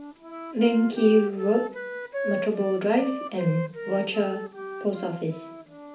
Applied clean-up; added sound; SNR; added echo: none; Wind instrument, woodwind instrument; 10 dB; reverberation time 0.4 s.